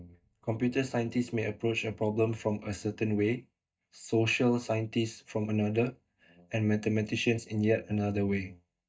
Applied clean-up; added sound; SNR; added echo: neural mask model DeepFilterNet 3.